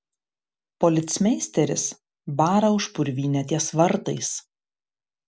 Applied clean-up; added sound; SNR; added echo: none; none; none; none.